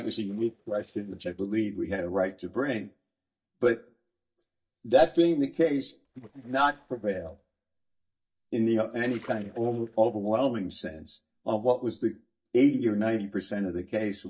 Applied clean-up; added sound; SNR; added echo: neural mask model DeepFilterNet 3.